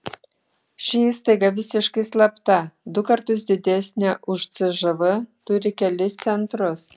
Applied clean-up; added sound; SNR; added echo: none; none; none; none.